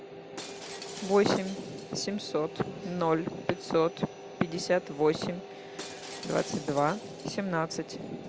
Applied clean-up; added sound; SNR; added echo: none; Shatter; 18 dB; none.